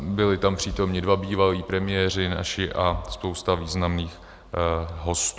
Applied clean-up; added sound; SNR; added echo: none; none; none; none.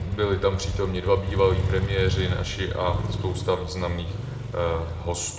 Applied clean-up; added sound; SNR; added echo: none; Motorcycle; 3 dB; reverberation time 0.7 s.